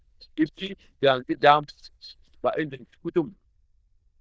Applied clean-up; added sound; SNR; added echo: neural diffusion model UNIVERSE++.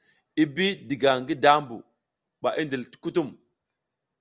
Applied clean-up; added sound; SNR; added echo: none; none; none; none.